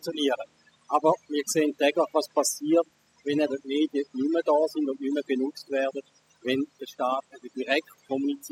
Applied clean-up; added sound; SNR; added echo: classical method spectral subtraction.